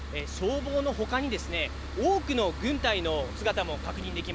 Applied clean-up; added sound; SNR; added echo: none; Mechanical fan; 16 dB; none.